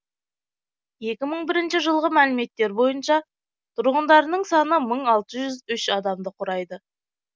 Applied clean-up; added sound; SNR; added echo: none; none; none; none.